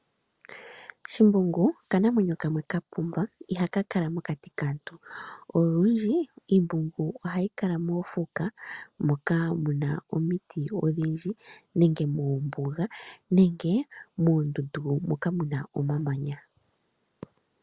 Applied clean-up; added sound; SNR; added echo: none; none; none; none.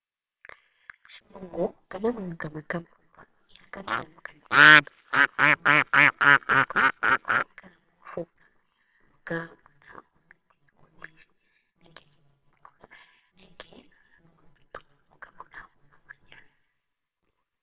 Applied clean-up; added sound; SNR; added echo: neural separator model SepFormer WHAMR!.